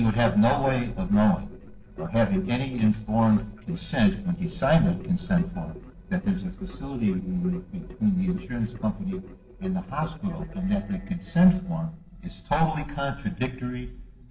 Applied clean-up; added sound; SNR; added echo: neural separator model SepFormer DNS4.